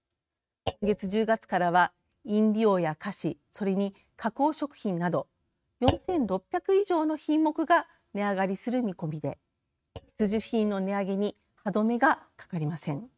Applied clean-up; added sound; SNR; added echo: neural mask model RNNoise.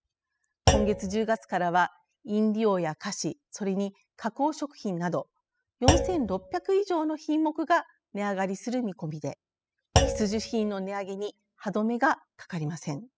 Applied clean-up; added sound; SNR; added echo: classical method spectral subtraction.